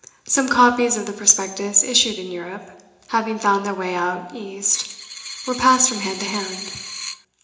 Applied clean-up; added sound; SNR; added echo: none; Coin (dropping); 11 dB; reverberation time 0.8 s.